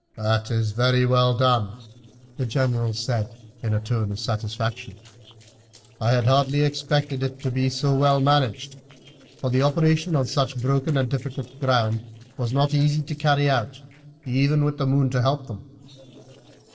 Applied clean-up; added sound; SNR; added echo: neural separator model SepFormer DNS4.